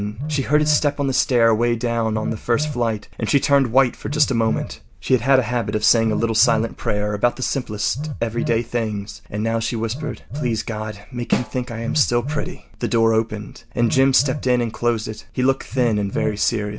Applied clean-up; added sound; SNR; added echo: none; Telephone + Snare drum; 10 dB; none.